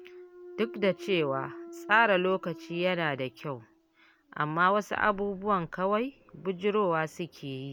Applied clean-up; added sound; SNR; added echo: none; Thump, thud; 18 dB; none.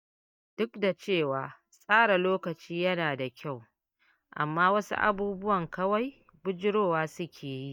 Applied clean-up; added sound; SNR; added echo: neural mask model DeepFilterNet 3.